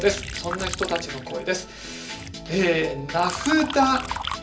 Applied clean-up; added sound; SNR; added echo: none; Liquid; 9 dB; reverberation time 0.3 s.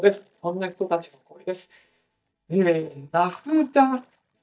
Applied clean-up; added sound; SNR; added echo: neural mask model DeepFilterNet 3.